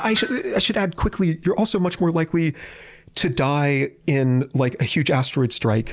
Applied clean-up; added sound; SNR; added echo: none; Hammer; 18 dB; none.